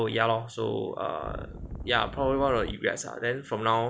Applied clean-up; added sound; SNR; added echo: none; Wind; 10 dB; none.